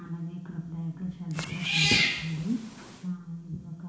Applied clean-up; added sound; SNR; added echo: none; Cat; -3 dB; reverberation time 0.7 s.